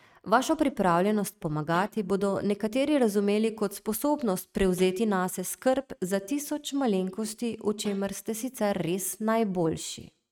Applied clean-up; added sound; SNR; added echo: neural mask model RNNoise.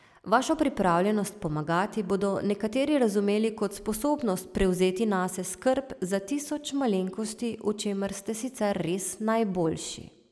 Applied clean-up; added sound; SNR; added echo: none; none; none; none.